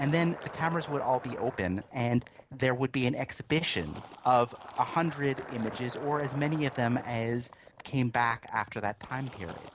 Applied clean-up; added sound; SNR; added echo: none; Fill (with liquid); 15 dB; none.